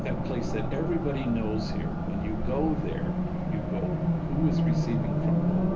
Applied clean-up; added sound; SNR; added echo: none; Race car, auto racing; -5 dB; reverberation time 0.3 s.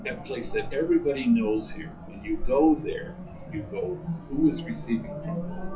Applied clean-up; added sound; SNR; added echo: classical method WPE with log-MMSE.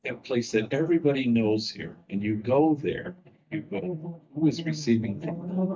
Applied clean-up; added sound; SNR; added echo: neural mask model DeepFilterNet 3.